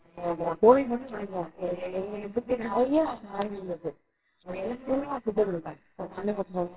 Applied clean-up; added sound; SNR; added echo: neural separator model SepFormer WHAMR!.